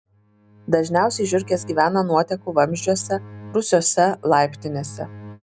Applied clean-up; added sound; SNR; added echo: none; Bowed string instrument; 20 dB; none.